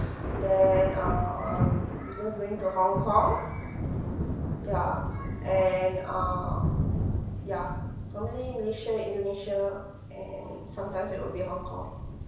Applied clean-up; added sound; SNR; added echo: none; Thunder; 2 dB; reverberation time 0.7 s.